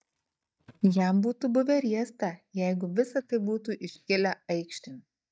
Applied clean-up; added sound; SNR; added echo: neural mask model DeepFilterNet 3.